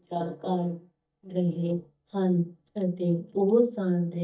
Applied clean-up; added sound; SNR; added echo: neural mask model DeepFilterNet 3.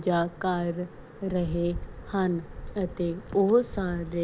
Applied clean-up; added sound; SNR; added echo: none; none; none; none.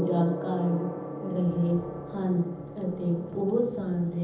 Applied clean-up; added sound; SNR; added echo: none; Gong; 9 dB; reverberation time 0.8 s.